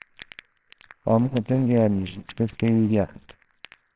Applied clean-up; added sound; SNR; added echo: neural separator model SepFormer WHAMR!.